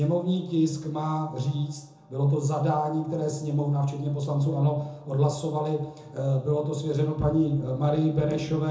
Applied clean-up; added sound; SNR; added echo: none; none; none; reverberation time 0.6 s.